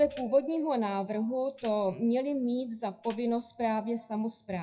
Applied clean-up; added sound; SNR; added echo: classical method WPE with log-MMSE.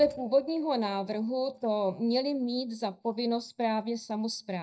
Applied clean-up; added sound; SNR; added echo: neural mask model DeepFilterNet 3.